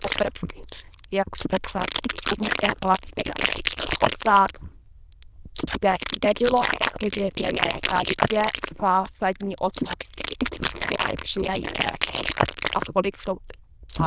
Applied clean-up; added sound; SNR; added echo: neural diffusion model UNIVERSE++.